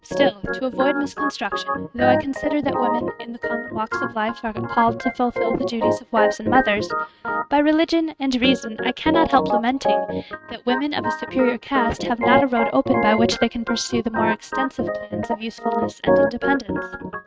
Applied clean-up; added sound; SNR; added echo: neural mask model RNNoise.